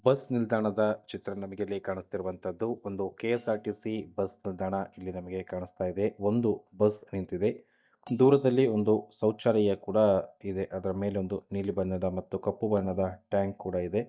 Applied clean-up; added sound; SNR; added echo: neural mask model DeepFilterNet 3.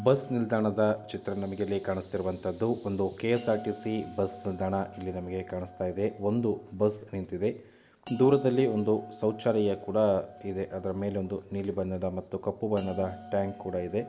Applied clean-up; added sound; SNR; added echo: none; Bell; 19 dB; none.